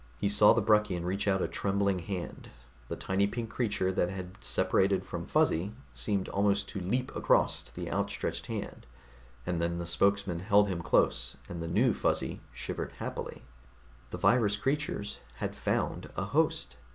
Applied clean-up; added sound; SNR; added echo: none; none; none; none.